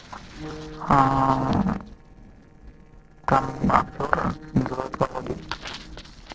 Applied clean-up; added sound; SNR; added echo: neural separator model SepFormer DNS4.